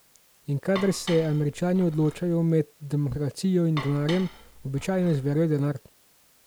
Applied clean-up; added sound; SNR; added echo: none; Dishes, pots, and pans; 15 dB; none.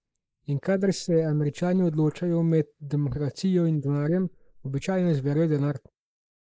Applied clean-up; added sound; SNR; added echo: neural mask model Resemble Enhance denoiser.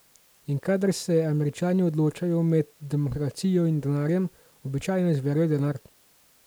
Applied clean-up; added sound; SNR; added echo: none; none; none; none.